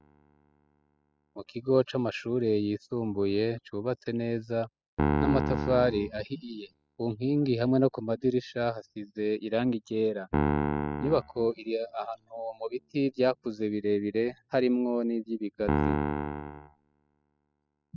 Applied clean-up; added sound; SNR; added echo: classical method spectral subtraction.